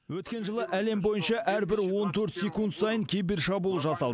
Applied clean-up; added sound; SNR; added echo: none; none; none; none.